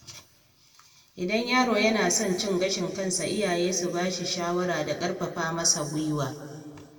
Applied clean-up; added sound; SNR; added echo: none; none; none; reverberation time 1.9 s.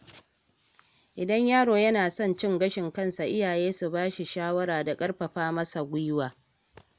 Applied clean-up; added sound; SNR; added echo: none; none; none; none.